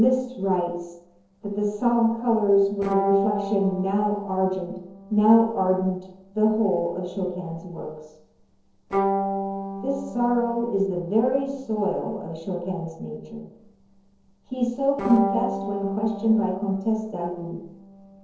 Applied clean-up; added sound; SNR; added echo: neural separator model SepFormer DNS4.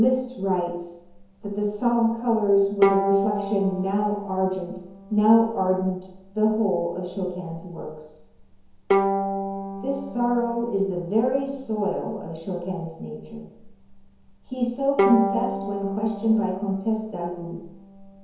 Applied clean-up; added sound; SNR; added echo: none; Bowed string instrument; 6 dB; reverberation time 0.9 s.